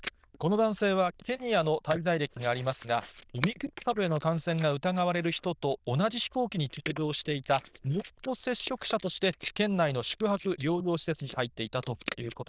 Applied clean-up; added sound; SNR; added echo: neural diffusion model UNIVERSE++.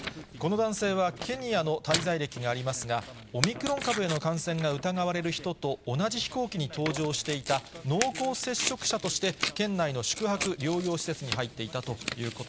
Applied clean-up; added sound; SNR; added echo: none; Tearing; 9 dB; none.